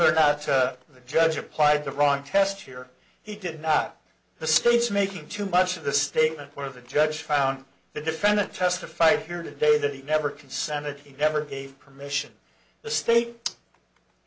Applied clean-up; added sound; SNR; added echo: none; none; none; none.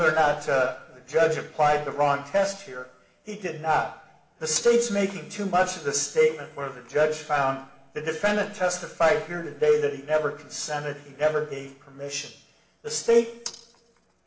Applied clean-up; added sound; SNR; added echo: none; none; none; reverberation time 0.8 s.